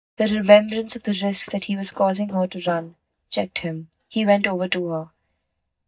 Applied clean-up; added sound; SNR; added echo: neural mask model DeepFilterNet 3.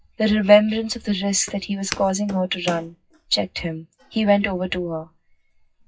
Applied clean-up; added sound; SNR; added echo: classical method WPE with log-MMSE.